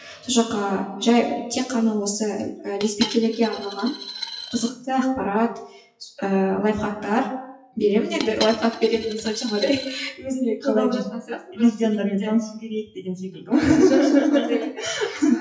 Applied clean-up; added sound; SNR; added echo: classical method WPE with log-MMSE.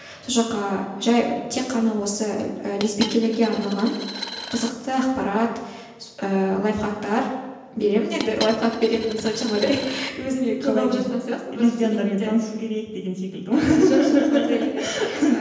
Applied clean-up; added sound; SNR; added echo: none; Coin (dropping); 11 dB; reverberation time 1.0 s.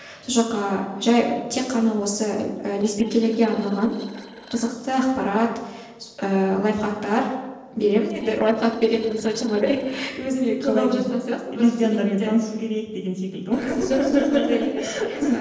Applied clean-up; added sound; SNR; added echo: neural separator model SepFormer DNS4.